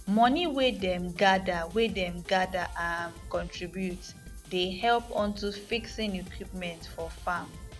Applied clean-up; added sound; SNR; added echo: none; Drum kit; 15 dB; none.